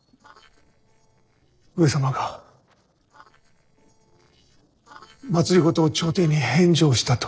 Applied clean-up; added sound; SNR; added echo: neural separator model SepFormer DNS4.